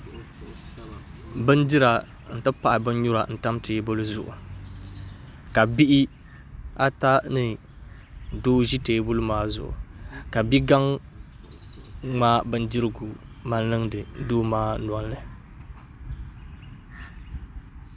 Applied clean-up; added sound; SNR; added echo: none; none; none; none.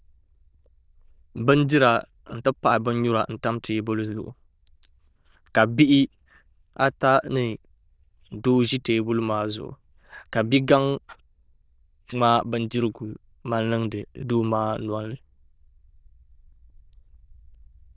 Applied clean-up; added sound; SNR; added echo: neural diffusion model UNIVERSE++.